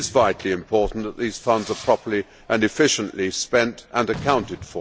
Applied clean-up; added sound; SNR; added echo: none; Fireworks; 19 dB; none.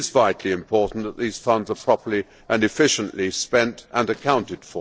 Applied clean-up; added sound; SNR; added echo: neural separator model SepFormer DNS4.